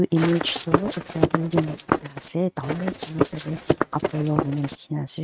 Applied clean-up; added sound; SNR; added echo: neural mask model RNNoise.